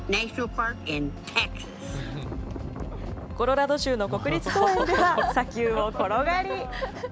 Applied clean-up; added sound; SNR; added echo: none; none; none; none.